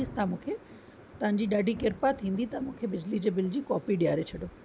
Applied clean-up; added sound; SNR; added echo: none; Thunder; 19 dB; none.